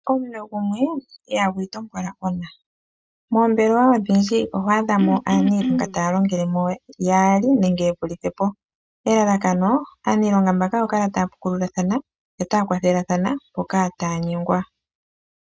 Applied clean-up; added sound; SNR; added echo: neural mask model RNNoise.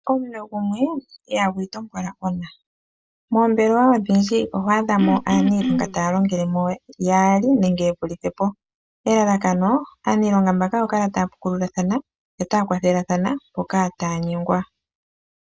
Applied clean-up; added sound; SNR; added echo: none; Cough; 3 dB; none.